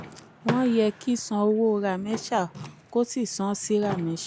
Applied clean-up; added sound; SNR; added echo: none; Door / Car; 13 dB; none.